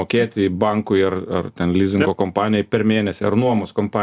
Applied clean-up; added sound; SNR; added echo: none; none; none; none.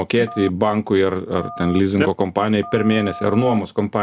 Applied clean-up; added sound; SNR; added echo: none; Telephone; 17 dB; none.